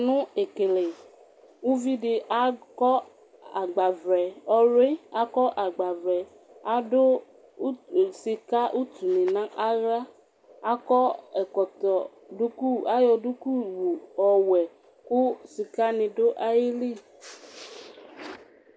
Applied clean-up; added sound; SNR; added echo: none; none; none; none.